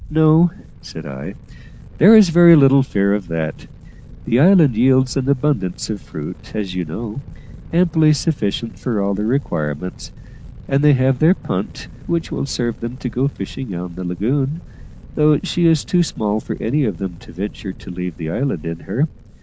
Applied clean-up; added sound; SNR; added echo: none; Fire; 18 dB; none.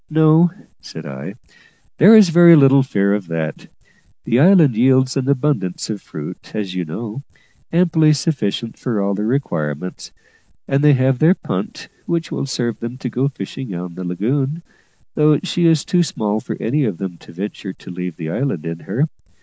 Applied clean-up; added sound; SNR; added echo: none; none; none; none.